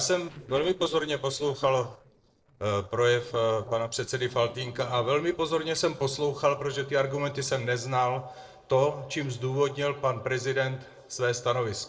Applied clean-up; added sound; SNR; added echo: neural separator model SepFormer DNS4.